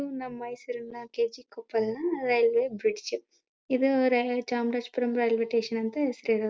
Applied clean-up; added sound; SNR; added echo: none; none; none; none.